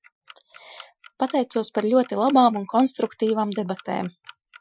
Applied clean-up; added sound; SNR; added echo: classical method Wiener filter.